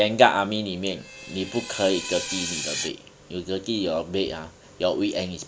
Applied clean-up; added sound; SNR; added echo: none; Screech; 9 dB; none.